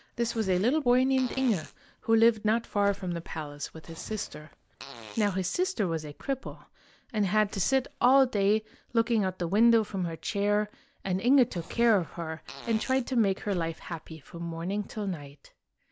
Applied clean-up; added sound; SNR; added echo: none; Fart + Whoosh, swoosh, swish; 18 dB; none.